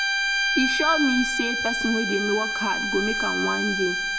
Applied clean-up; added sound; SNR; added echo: none; Bowed string instrument; -1 dB; reverberation time 1.0 s.